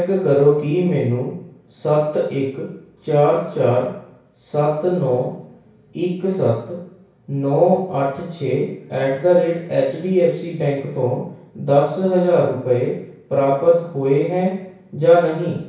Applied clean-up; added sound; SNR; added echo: none; none; none; reverberation time 0.6 s.